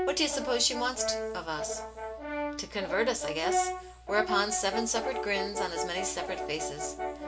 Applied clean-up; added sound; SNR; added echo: none; Brass instrument; 2 dB; reverberation time 0.5 s.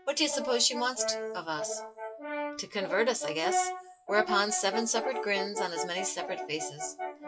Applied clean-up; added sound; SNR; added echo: classical method WPE with log-MMSE.